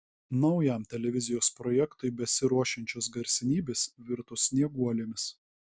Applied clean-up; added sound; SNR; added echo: none; none; none; none.